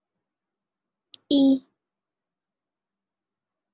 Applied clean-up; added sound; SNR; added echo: none; none; none; none.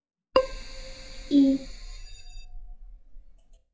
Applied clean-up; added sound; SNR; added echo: classical method WPE with log-MMSE.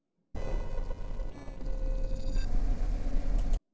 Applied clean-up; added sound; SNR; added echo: neural separator model SepFormer DNS4.